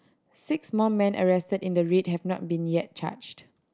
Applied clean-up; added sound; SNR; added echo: none; none; none; none.